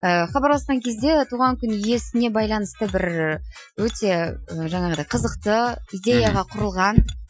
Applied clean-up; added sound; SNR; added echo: classical method Wiener filter.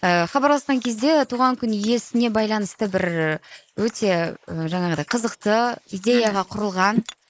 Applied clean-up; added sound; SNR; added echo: neural mask model Resemble Enhance denoiser.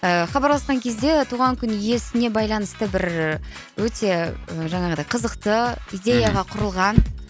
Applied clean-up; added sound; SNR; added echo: none; none; none; none.